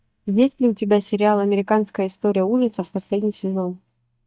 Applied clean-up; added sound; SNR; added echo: neural mask model DeepFilterNet 3.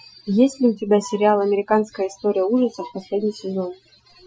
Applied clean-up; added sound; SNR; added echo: classical method Wiener filter.